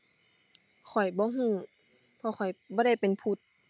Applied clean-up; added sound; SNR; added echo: none; none; none; none.